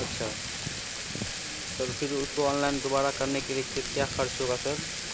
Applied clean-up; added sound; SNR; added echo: none; Frying (food); 4 dB; none.